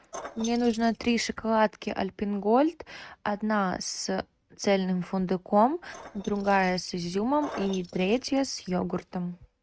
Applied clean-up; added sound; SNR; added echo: neural mask model RNNoise.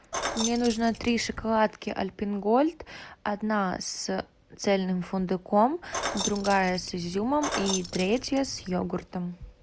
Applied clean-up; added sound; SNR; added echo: none; Keys jangling; 7 dB; none.